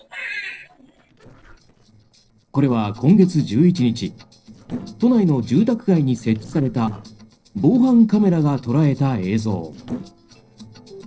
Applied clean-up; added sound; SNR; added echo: neural separator model SepFormer DNS4.